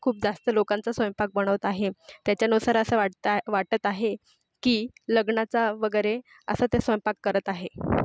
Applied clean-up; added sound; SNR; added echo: none; none; none; none.